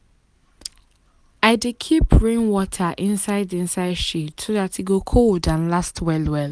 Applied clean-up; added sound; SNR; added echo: none; none; none; none.